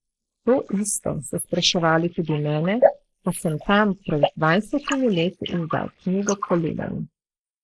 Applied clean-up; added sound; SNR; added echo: neural mask model Resemble Enhance denoiser.